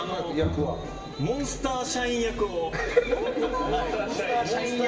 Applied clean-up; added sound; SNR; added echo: none; Bowed string instrument; 10 dB; reverberation time 2.4 s.